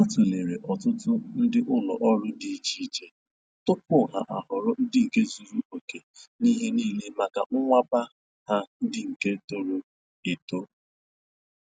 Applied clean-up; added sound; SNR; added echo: none; none; none; none.